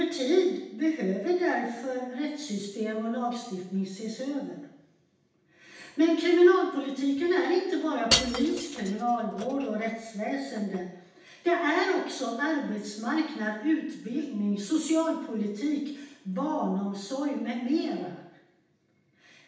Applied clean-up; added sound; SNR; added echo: none; Shatter / Crushing; 5 dB; reverberation time 0.9 s.